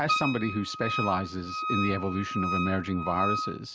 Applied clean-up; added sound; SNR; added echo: none; Wind instrument, woodwind instrument; 3 dB; none.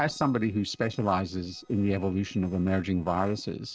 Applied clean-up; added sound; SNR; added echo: neural separator model SepFormer DNS4.